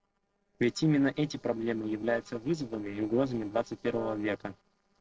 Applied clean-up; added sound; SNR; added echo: neural separator model SepFormer DNS4.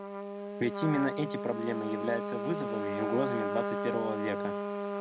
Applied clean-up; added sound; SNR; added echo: none; Trumpet; 1 dB; none.